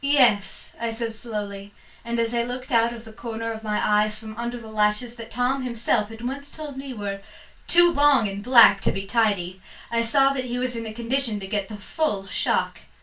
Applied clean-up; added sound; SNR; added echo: none; none; none; reverberation time 0.2 s.